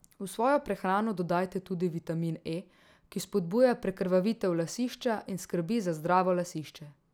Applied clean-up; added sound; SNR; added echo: none; none; none; none.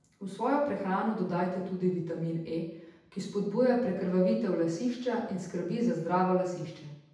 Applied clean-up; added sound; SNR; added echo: none; none; none; reverberation time 0.8 s.